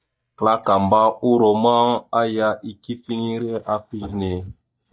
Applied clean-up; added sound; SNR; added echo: neural mask model DeepFilterNet 3.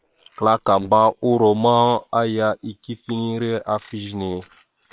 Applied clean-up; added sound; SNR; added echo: neural separator model SepFormer WHAM!.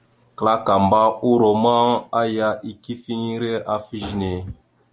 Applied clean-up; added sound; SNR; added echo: none; none; none; none.